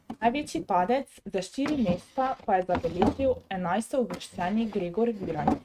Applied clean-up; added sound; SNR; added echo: neural mask model RNNoise.